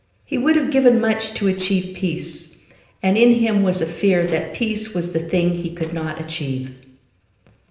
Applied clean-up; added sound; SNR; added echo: neural separator model SepFormer DNS4.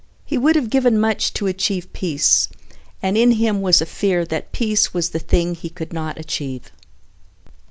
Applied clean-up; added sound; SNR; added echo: none; none; none; none.